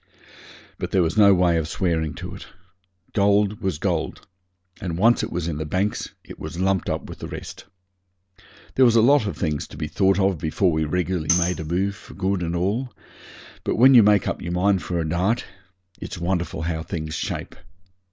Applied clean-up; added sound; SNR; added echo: none; Tambourine; 9 dB; none.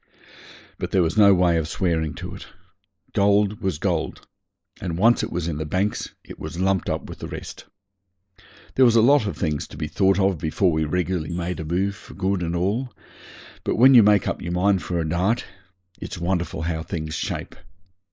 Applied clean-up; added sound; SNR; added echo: neural mask model Resemble Enhance denoiser.